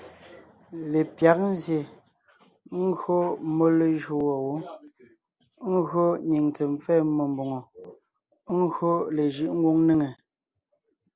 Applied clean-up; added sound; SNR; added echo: none; none; none; none.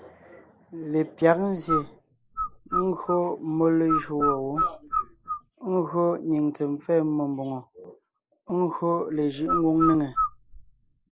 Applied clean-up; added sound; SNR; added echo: neural mask model Resemble Enhance denoiser.